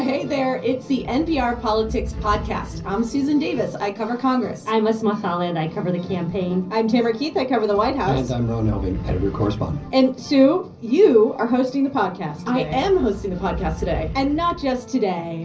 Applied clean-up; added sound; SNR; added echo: none; Animal; 11 dB; reverberation time 0.5 s.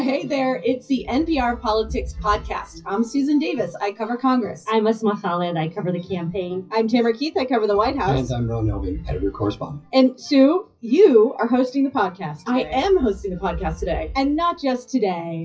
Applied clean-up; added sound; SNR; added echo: classical method WPE with log-MMSE.